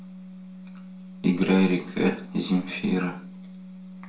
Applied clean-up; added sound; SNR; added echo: none; Organ; 15 dB; reverberation time 0.4 s.